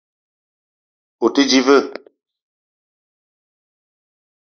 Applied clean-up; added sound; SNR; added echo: neural mask model Resemble Enhance denoiser.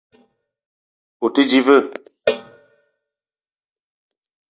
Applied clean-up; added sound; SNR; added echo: neural mask model DeepFilterNet 3.